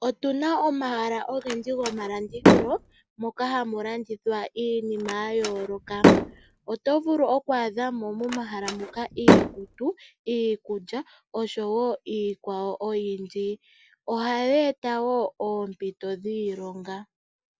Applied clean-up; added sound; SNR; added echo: none; Slam; -3 dB; none.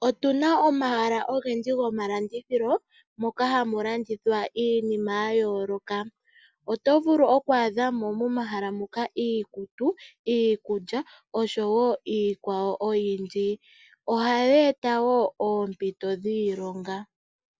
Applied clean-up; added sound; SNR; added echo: none; none; none; none.